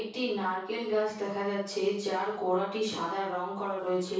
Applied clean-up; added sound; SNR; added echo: neural separator model SepFormer DNS4.